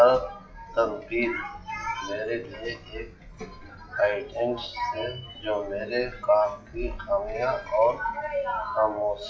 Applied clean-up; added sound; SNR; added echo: classical method WPE with log-MMSE.